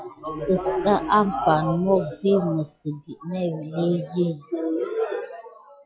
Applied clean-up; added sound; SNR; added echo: classical method log-MMSE.